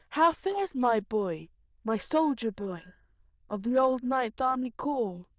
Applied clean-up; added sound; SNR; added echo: neural diffusion model UNIVERSE++.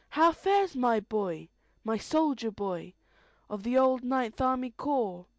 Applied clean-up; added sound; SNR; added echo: none; none; none; none.